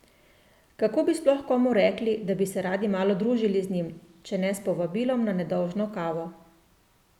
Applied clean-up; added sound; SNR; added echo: none; none; none; none.